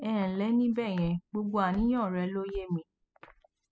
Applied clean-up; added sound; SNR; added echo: classical method spectral subtraction.